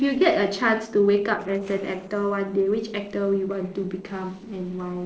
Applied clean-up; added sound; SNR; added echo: neural separator model SepFormer DNS4.